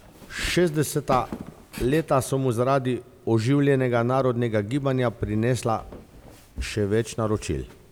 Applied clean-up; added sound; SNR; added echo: none; Walk, footsteps; 17 dB; none.